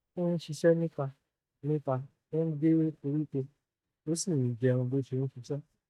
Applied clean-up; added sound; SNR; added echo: neural mask model DeepFilterNet 3.